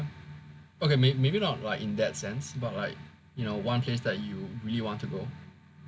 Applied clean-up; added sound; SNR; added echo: none; none; none; none.